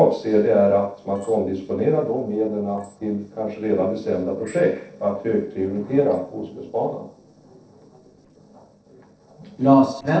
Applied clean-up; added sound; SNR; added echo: neural separator model SepFormer DNS4.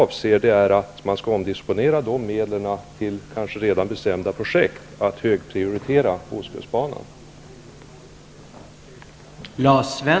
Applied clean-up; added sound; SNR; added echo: none; none; none; none.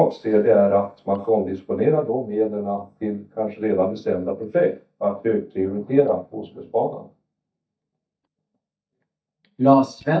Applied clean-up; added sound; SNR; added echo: neural mask model DeepFilterNet 3.